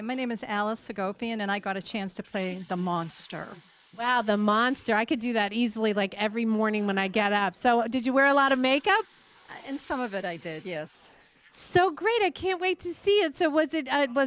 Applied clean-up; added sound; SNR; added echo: neural mask model Resemble Enhance denoiser.